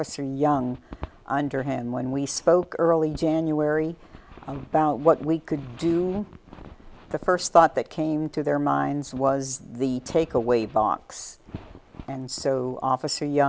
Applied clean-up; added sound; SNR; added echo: none; none; none; none.